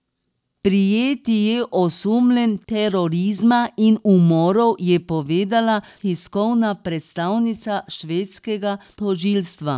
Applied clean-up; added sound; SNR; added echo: none; none; none; none.